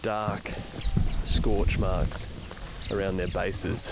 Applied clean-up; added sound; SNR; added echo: none; Wind; -3 dB; none.